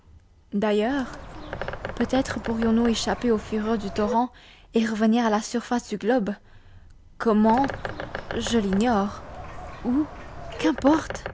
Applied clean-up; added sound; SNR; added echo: none; Bird + Bird; 11 dB; none.